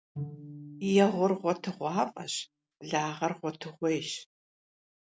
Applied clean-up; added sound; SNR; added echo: none; Bowed string instrument; 15 dB; none.